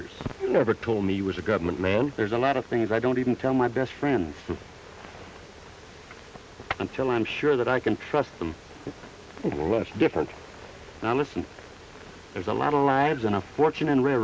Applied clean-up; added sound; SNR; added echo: none; none; none; none.